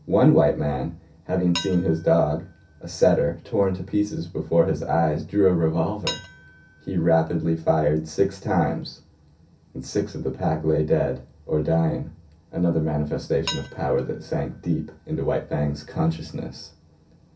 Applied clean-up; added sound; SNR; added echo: none; Dishes, pots, and pans; 17 dB; reverberation time 0.3 s.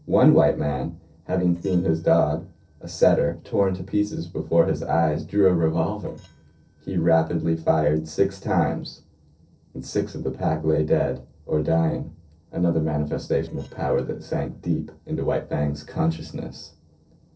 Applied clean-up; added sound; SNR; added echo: neural separator model SepFormer DNS4.